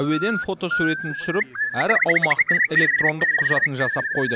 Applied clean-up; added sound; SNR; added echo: none; Bird; -3 dB; none.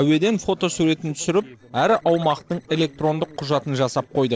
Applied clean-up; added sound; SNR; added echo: neural separator model SepFormer DNS4.